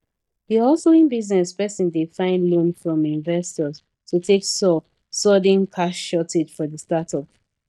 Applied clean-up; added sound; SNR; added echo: neural mask model DeepFilterNet 3.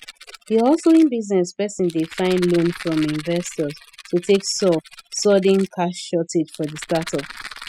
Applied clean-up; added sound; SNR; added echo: classical method spectral subtraction.